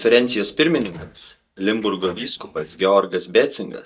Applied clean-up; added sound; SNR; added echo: neural mask model DeepFilterNet 3.